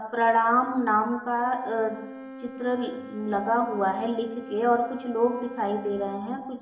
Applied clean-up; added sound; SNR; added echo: none; Wind instrument, woodwind instrument; 16 dB; reverberation time 0.9 s.